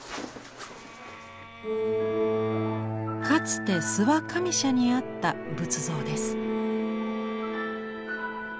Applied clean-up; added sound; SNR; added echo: none; Bowed string instrument; 17 dB; none.